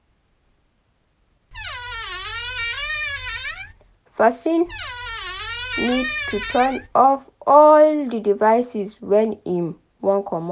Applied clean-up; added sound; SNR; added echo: none; Squeak; 8 dB; none.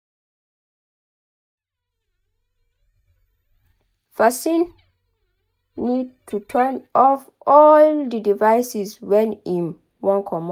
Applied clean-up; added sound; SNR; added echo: neural mask model DeepFilterNet 3.